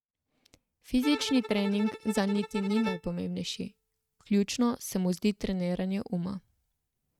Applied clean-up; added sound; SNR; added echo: neural mask model RNNoise.